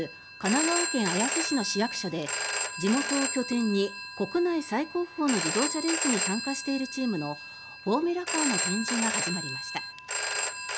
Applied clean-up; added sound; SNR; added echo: none; Telephone; 2 dB; none.